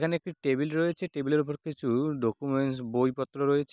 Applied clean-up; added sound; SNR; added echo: none; none; none; none.